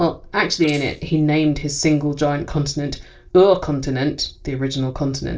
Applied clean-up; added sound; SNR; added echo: neural separator model SepFormer DNS4.